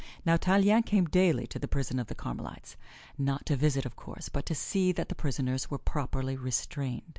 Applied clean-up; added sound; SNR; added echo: none; none; none; none.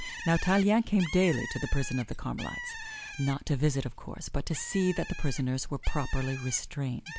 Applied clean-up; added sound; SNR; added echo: none; Bird; 14 dB; none.